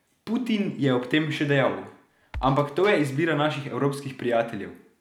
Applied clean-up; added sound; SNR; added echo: none; Drum kit; 15 dB; none.